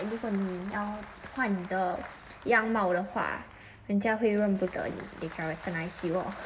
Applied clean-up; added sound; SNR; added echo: none; Applause; 18 dB; reverberation time 2.0 s.